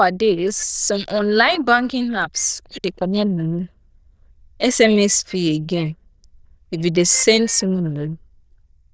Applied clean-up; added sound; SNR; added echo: neural diffusion model UNIVERSE++.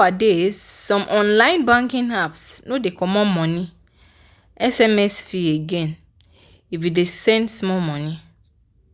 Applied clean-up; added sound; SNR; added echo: none; none; none; none.